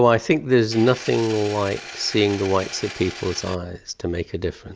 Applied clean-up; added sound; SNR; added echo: none; Engine; 14 dB; none.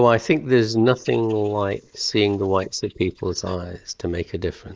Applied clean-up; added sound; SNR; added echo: neural mask model Resemble Enhance denoiser.